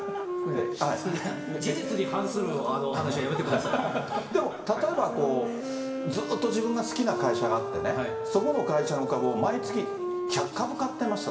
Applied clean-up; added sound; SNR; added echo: none; Wind instrument, woodwind instrument; 5 dB; reverberation time 2.1 s.